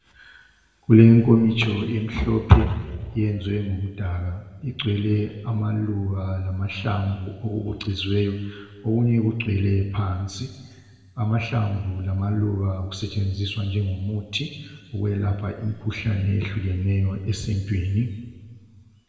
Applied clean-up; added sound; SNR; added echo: none; none; none; reverberation time 1.4 s.